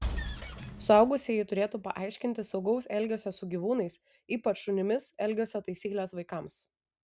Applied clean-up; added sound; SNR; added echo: none; Engine; 5 dB; none.